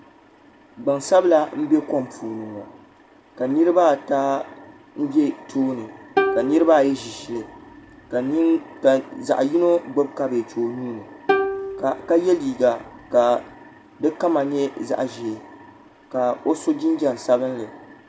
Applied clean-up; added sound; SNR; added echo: none; Plucked string instrument; 6 dB; none.